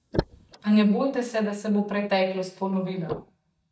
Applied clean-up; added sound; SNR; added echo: neural mask model DeepFilterNet 3.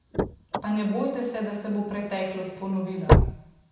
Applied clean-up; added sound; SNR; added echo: none; Slam / Car; -3 dB; reverberation time 1.0 s.